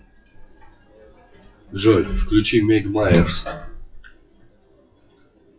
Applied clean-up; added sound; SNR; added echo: classical method WPE with log-MMSE.